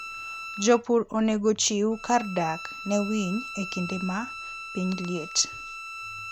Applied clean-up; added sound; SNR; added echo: none; Bowed string instrument; 11 dB; none.